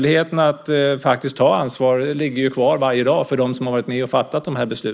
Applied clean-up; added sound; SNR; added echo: neural mask model Resemble Enhance denoiser.